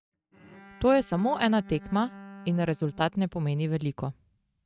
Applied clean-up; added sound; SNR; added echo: neural mask model RNNoise.